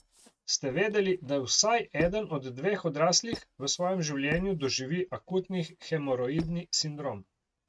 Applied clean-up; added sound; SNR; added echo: neural mask model RNNoise.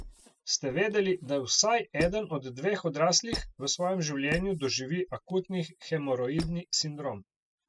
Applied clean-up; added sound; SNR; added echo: classical method spectral subtraction.